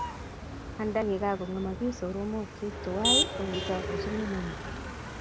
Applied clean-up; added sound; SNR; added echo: none; Motor vehicle (road); 0 dB; none.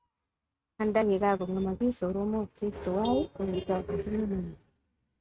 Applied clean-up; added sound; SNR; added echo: neural mask model RNNoise.